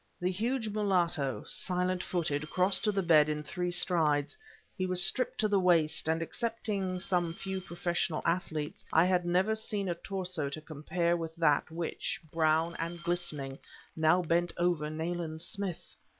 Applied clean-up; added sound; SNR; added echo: none; Glass; 8 dB; none.